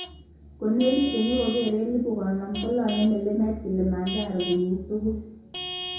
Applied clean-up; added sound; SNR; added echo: none; Vehicle horn, car horn, honking / Truck; 12 dB; reverberation time 0.5 s.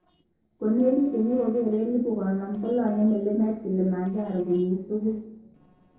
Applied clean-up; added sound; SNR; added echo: neural separator model SepFormer DNS4.